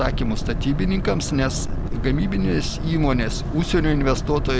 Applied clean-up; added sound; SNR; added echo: none; Boat, Water vehicle; 1 dB; none.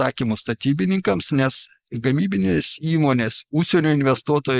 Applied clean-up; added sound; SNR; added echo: neural mask model Resemble Enhance denoiser.